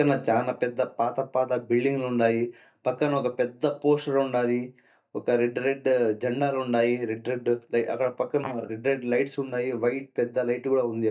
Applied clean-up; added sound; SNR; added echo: neural mask model DeepFilterNet 3.